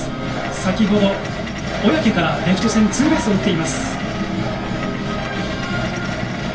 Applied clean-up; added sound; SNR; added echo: none; Coin (dropping); 17 dB; reverberation time 0.3 s.